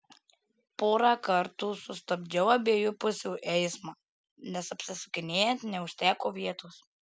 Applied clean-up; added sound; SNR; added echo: none; none; none; none.